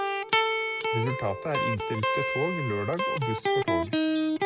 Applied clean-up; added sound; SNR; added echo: none; Electric guitar; -5 dB; none.